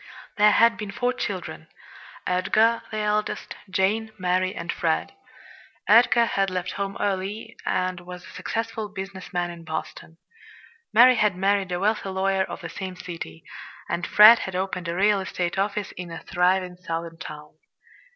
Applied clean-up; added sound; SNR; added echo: none; none; none; none.